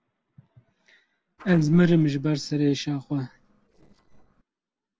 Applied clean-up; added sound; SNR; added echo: neural separator model SepFormer DNS4.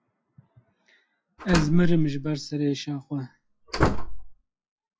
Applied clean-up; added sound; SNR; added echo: classical method log-MMSE.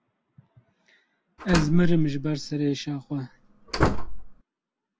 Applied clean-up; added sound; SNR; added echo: none; Slam; -1 dB; none.